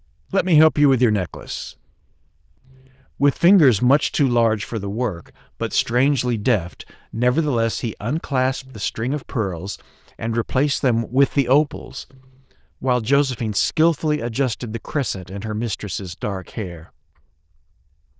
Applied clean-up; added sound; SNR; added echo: neural diffusion model UNIVERSE++.